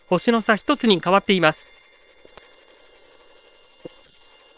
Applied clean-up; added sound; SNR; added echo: neural separator model SepFormer WHAM!.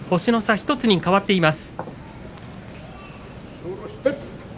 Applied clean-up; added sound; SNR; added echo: none; none; none; none.